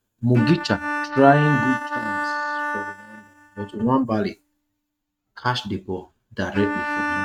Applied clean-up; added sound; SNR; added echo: neural mask model RNNoise.